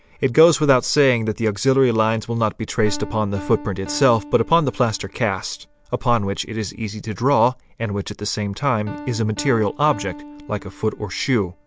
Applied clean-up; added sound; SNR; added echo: none; Piano; 19 dB; none.